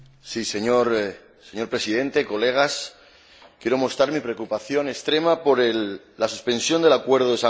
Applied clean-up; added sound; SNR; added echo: none; none; none; none.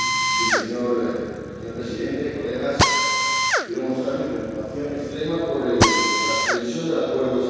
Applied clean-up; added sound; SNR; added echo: none; Drill; -1 dB; reverberation time 2.0 s.